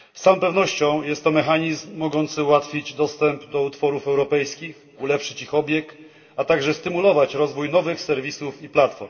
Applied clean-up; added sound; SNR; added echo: none; none; none; reverberation time 1.9 s.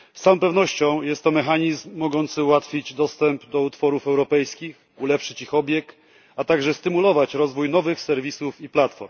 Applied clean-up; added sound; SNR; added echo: none; none; none; none.